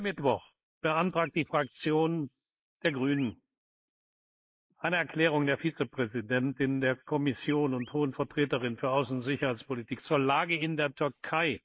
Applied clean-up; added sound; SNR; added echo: neural mask model Resemble Enhance denoiser.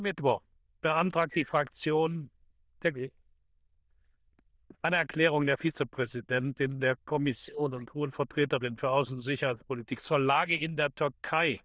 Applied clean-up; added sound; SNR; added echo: neural diffusion model UNIVERSE++.